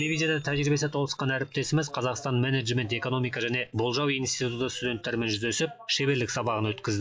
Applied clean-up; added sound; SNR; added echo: classical method log-MMSE.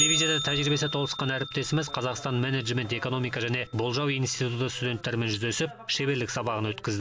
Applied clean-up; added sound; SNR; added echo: none; Bell; 7 dB; none.